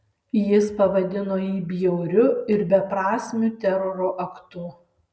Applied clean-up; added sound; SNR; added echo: none; none; none; none.